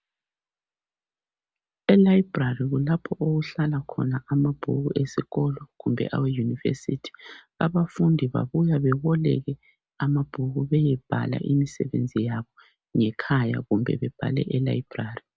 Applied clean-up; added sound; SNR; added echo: none; none; none; none.